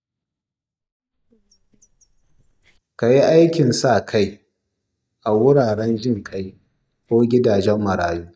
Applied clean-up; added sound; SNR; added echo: neural mask model DeepFilterNet 3.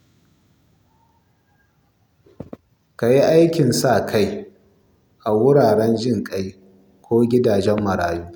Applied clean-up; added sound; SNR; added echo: none; none; none; none.